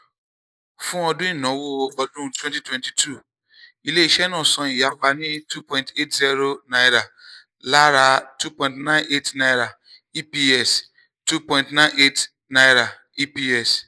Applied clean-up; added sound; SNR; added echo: neural mask model Resemble Enhance denoiser.